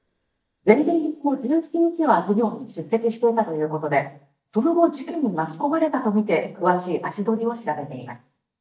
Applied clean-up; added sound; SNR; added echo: neural mask model DeepFilterNet 3.